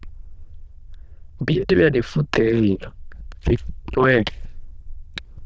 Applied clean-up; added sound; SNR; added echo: neural diffusion model UNIVERSE++.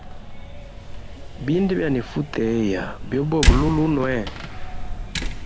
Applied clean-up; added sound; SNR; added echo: none; Slam; 1 dB; none.